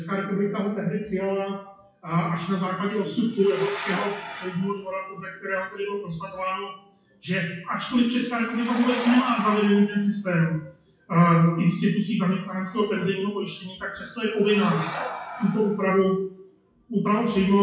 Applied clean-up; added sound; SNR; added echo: classical method WPE with log-MMSE.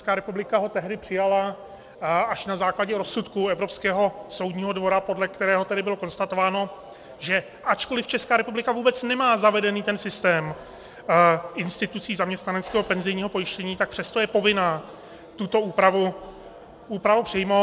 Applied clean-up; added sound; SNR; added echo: none; none; none; none.